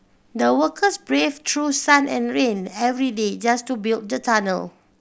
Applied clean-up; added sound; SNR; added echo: none; none; none; none.